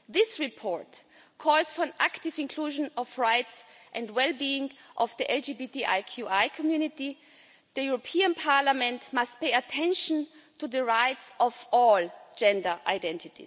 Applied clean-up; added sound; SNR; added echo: none; none; none; none.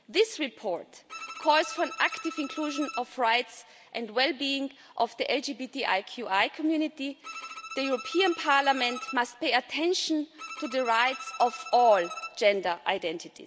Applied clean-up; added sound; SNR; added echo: none; Bowed string instrument; 13 dB; none.